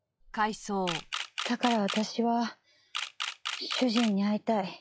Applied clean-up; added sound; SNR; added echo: classical method log-MMSE.